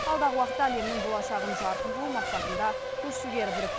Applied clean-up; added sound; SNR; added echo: none; Race car, auto racing; 1 dB; none.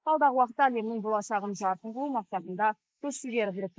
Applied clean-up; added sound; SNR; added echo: neural mask model Resemble Enhance denoiser.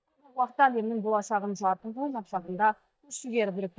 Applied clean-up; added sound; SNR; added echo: neural mask model DeepFilterNet 3.